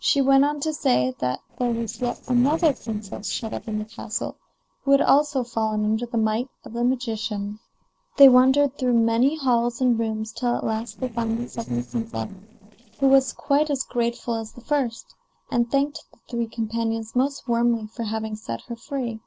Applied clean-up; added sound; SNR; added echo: neural separator model SepFormer DNS4.